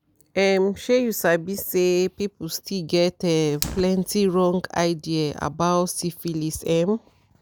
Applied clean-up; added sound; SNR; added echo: none; Fire; 20 dB; none.